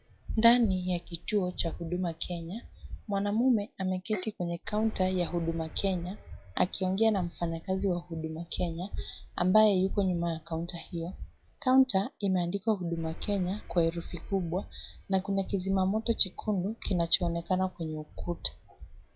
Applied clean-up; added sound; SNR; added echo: classical method log-MMSE.